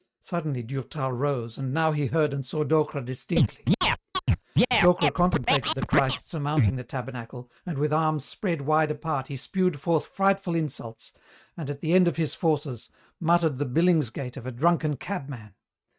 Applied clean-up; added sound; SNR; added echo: neural mask model RNNoise.